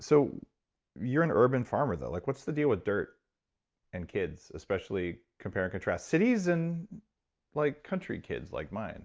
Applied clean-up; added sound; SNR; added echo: none; none; none; none.